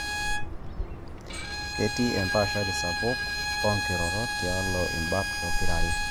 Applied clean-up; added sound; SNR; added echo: none; Bowed string instrument + Bird; -3 dB; none.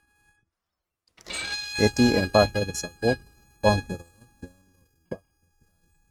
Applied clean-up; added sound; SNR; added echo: neural mask model RNNoise.